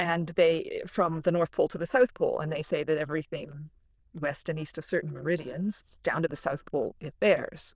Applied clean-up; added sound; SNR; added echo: neural diffusion model UNIVERSE++.